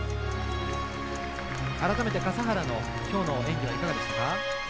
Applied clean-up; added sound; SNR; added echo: none; Tick-tock + Crackle; 18 dB; none.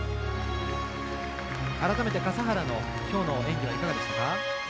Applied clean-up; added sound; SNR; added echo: none; none; none; none.